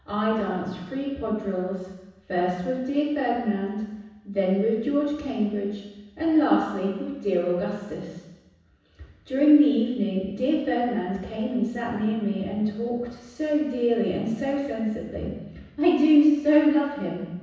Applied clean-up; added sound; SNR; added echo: none; none; none; reverberation time 1.1 s.